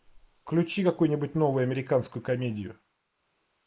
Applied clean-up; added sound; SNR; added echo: neural mask model Resemble Enhance denoiser.